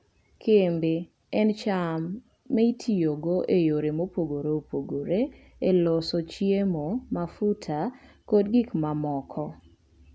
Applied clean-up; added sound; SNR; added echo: none; none; none; none.